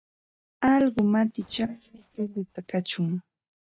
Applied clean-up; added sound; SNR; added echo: neural mask model DeepFilterNet 3.